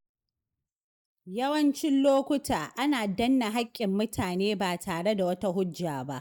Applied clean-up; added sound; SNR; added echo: neural mask model Resemble Enhance denoiser.